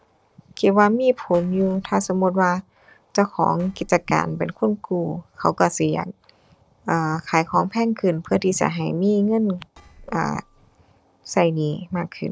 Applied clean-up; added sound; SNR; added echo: neural separator model SepFormer DNS4.